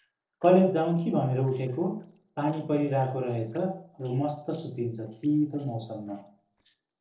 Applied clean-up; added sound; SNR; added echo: neural separator model SepFormer DNS4.